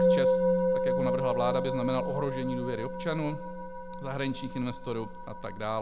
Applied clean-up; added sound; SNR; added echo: none; Musical instrument; -4 dB; none.